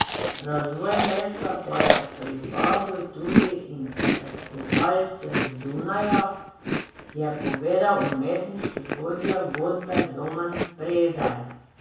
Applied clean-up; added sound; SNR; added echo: none; Chewing, mastication; 1 dB; reverberation time 0.7 s.